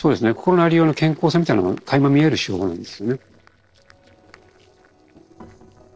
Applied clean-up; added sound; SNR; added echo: neural separator model SepFormer DNS4.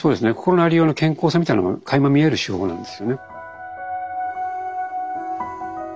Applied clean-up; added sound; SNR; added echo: none; none; none; none.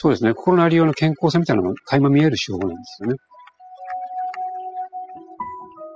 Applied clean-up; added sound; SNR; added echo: classical method spectral subtraction.